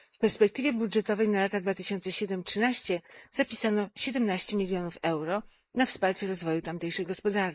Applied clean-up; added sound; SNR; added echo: neural mask model Resemble Enhance denoiser.